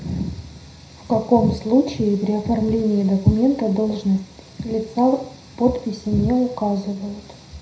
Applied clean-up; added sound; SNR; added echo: none; none; none; reverberation time 0.4 s.